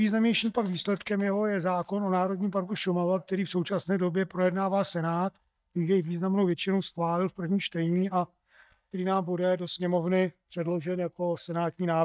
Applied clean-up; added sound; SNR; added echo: neural mask model DeepFilterNet 3.